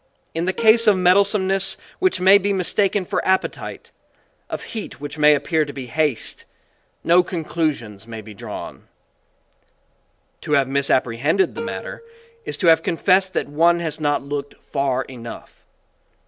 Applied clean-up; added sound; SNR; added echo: none; Plucked string instrument; 13 dB; none.